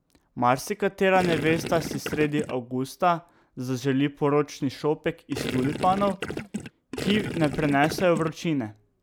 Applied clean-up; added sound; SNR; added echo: none; Gurgling; 7 dB; none.